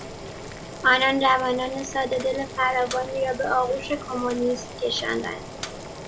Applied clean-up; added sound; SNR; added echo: none; Boiling; 11 dB; none.